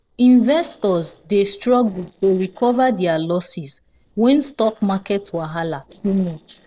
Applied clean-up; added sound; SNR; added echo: neural separator model SepFormer DNS4.